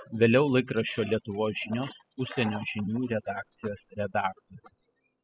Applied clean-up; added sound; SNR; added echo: classical method spectral subtraction.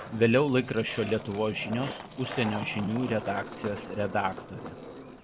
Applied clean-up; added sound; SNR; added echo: none; Skateboard; 11 dB; none.